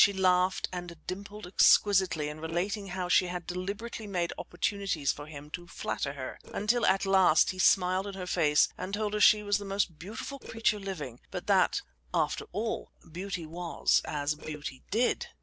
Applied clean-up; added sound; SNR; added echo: neural separator model SepFormer DNS4.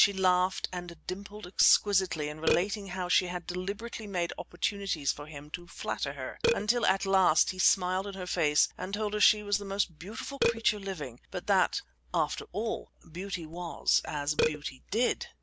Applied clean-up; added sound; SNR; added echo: none; Burping, eructation; 9 dB; none.